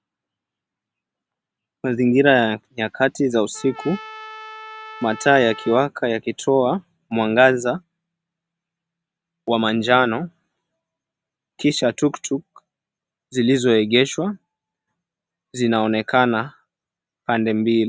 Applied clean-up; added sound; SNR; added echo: none; Trumpet; 17 dB; none.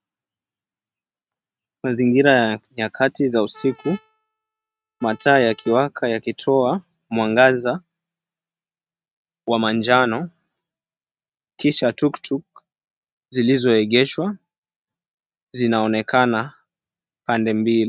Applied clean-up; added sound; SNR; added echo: neural mask model RNNoise.